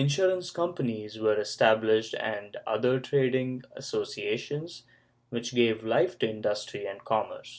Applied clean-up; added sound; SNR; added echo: none; none; none; none.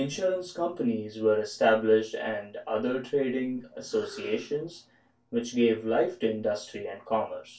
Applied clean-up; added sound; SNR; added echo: none; Breathing; 19 dB; reverberation time 0.2 s.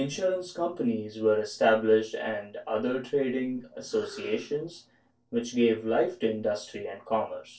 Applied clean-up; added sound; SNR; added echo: neural separator model SepFormer DNS4.